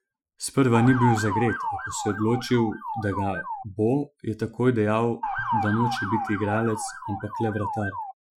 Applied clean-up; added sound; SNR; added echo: classical method Wiener filter.